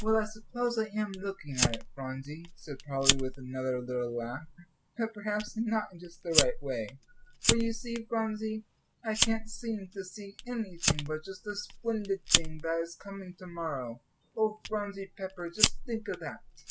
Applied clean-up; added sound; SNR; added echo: none; Fire; 1 dB; none.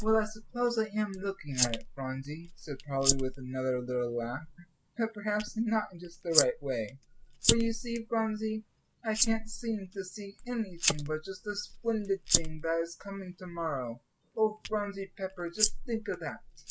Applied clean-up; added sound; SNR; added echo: neural mask model Resemble Enhance denoiser.